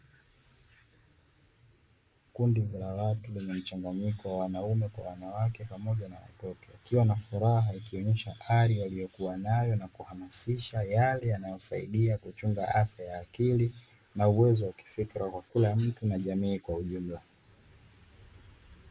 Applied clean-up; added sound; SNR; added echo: neural mask model Resemble Enhance denoiser.